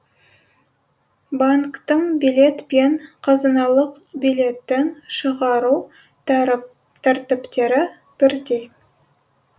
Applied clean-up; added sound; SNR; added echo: none; none; none; none.